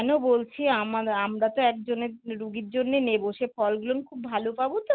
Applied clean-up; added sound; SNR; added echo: none; none; none; none.